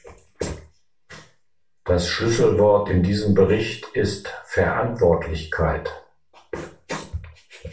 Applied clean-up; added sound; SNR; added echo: none; none; none; reverberation time 0.3 s.